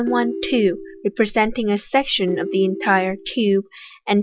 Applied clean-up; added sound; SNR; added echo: none; Ringtone; 10 dB; none.